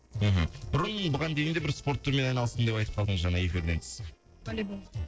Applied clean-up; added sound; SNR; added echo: neural separator model SepFormer DNS4.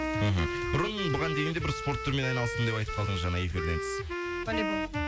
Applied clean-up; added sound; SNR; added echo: none; Wind instrument, woodwind instrument; 3 dB; none.